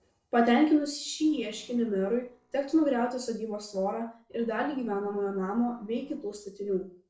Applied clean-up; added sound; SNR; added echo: neural separator model SepFormer DNS4.